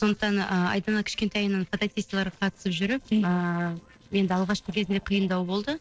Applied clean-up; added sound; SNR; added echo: neural separator model SepFormer DNS4.